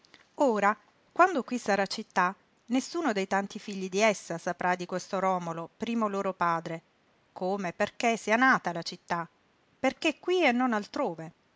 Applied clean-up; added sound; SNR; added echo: none; none; none; none.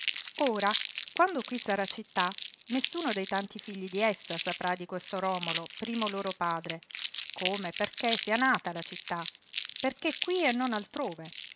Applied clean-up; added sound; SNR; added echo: none; Crumpling, crinkling; -2 dB; none.